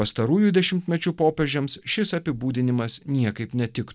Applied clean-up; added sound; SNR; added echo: none; none; none; none.